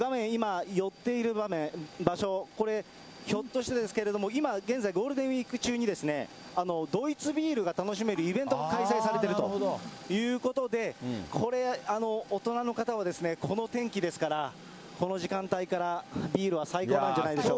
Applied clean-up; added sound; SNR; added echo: none; none; none; none.